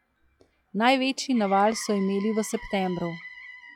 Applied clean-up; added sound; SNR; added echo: classical method log-MMSE.